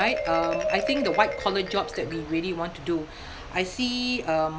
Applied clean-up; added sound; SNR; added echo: none; Marimba, xylophone; 6 dB; none.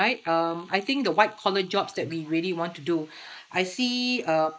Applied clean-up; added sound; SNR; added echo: neural mask model Resemble Enhance denoiser.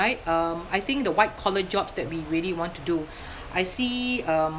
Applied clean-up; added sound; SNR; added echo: none; none; none; none.